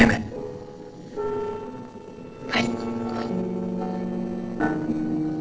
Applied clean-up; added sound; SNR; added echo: neural separator model SepFormer DNS4.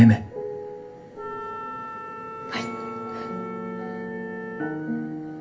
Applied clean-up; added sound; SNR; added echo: none; Wind instrument, woodwind instrument; 11 dB; reverberation time 0.3 s.